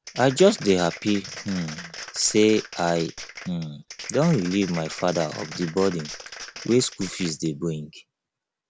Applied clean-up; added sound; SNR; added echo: none; Applause; 14 dB; none.